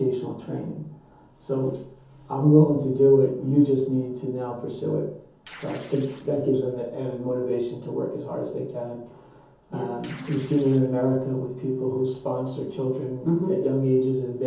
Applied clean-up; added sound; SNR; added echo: none; Tearing; 19 dB; reverberation time 0.6 s.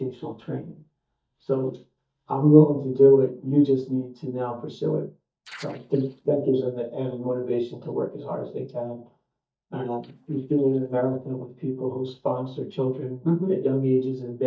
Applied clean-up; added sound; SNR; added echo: neural mask model DeepFilterNet 3.